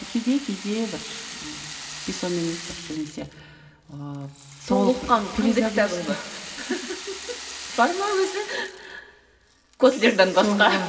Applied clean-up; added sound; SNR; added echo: none; Rattle (instrument); 14 dB; reverberation time 1.6 s.